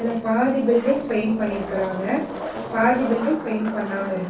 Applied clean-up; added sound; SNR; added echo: none; Skateboard; 10 dB; reverberation time 0.6 s.